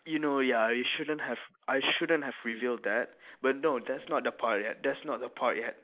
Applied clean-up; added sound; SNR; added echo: neural mask model Resemble Enhance denoiser.